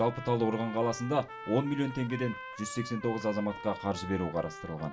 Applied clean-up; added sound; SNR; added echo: none; Trumpet; 12 dB; reverberation time 0.2 s.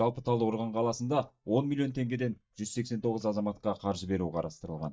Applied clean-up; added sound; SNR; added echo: neural mask model DeepFilterNet 3.